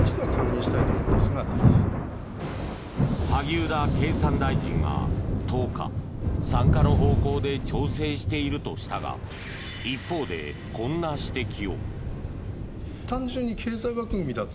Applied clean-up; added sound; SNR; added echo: none; Thunder; -5 dB; none.